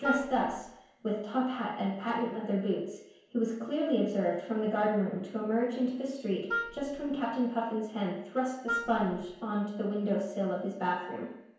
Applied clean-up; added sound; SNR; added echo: none; Wind instrument, woodwind instrument; 6 dB; reverberation time 1.0 s.